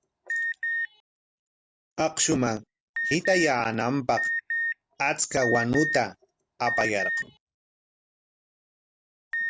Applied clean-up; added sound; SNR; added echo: none; Alarm; 4 dB; none.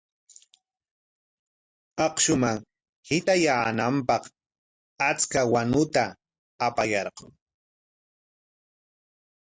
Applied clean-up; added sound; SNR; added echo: none; none; none; none.